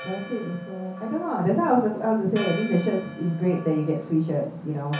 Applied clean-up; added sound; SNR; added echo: none; Church bell; 16 dB; reverberation time 0.6 s.